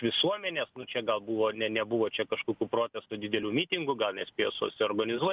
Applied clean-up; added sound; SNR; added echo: none; none; none; none.